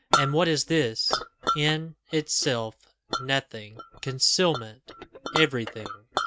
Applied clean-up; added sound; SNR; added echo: neural mask model RNNoise.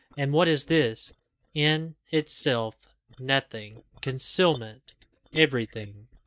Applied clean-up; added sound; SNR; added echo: neural mask model DeepFilterNet 3.